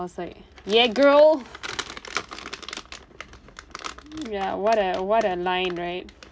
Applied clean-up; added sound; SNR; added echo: none; none; none; none.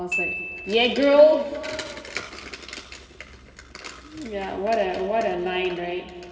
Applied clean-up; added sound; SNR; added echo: none; Glockenspiel; 12 dB; reverberation time 2.1 s.